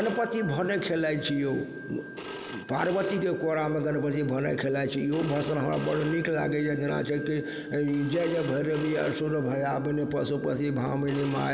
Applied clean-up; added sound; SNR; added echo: none; Telephone; 14 dB; none.